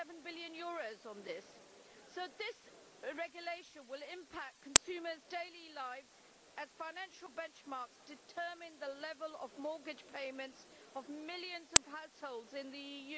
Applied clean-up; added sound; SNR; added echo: none; Camera; -4 dB; none.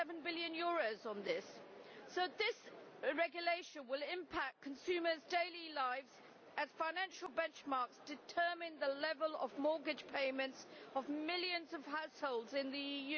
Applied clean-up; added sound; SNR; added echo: none; none; none; none.